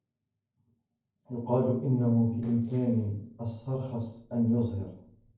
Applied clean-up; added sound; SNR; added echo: neural separator model SepFormer DNS4.